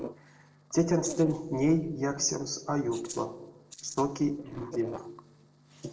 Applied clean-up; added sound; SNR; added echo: neural separator model SepFormer DNS4.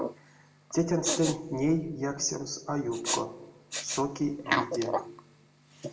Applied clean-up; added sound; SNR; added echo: none; Respiratory sounds; 5 dB; reverberation time 0.5 s.